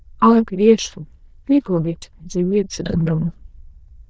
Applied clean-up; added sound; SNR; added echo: neural diffusion model UNIVERSE++.